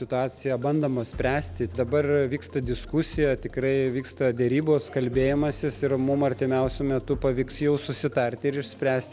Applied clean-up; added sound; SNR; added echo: none; none; none; none.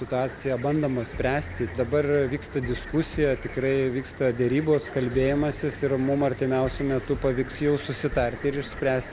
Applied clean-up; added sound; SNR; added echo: none; Cricket; 15 dB; none.